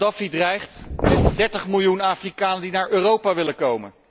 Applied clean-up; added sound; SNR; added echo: none; none; none; none.